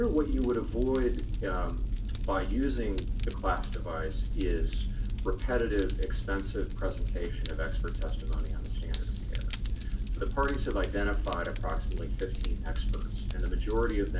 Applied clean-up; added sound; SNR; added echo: none; Fire; -4 dB; reverberation time 0.3 s.